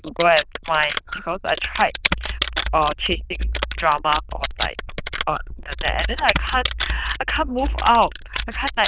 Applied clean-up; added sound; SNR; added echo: neural diffusion model UNIVERSE++.